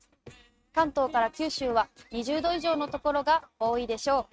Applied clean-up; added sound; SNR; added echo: neural mask model RNNoise.